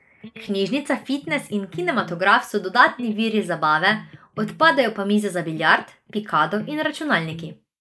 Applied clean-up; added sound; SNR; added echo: neural mask model Resemble Enhance denoiser.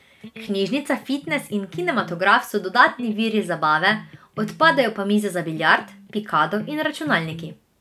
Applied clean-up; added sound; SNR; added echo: none; Electric guitar; 18 dB; none.